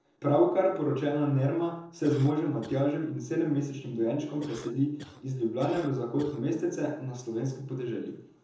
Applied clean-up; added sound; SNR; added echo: neural separator model SepFormer DNS4.